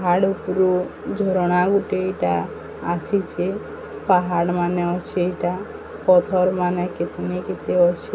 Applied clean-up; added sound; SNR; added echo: none; none; none; none.